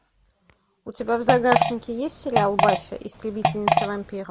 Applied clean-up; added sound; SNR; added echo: none; Fart; -2 dB; none.